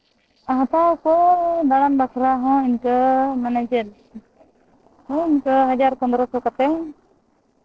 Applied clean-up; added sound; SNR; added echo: neural separator model SepFormer DNS4.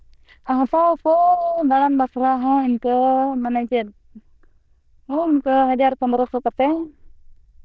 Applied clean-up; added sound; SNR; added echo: neural diffusion model UNIVERSE++.